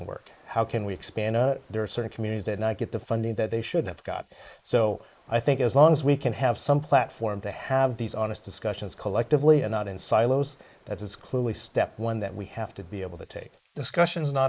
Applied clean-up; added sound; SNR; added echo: neural mask model Resemble Enhance denoiser.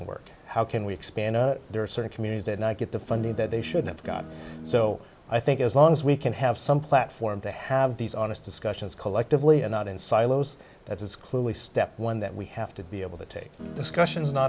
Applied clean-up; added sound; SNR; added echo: none; Guitar; 13 dB; none.